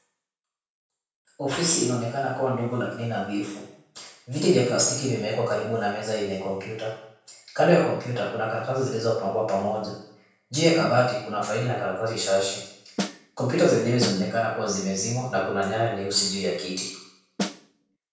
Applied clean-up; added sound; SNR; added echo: none; Snare drum; 7 dB; reverberation time 0.7 s.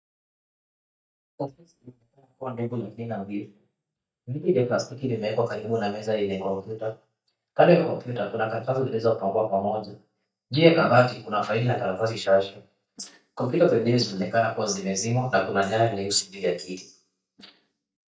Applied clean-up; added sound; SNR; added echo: neural mask model DeepFilterNet 3.